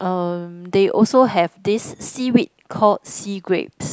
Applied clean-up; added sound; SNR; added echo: none; none; none; none.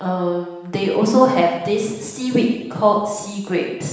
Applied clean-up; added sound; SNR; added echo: none; none; none; reverberation time 0.9 s.